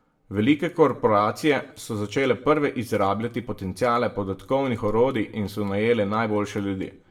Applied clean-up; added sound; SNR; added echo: none; none; none; reverberation time 0.5 s.